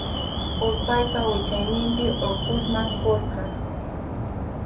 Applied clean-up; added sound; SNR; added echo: none; Alarm; 0 dB; reverberation time 0.3 s.